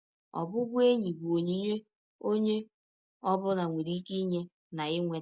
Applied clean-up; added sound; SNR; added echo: none; none; none; none.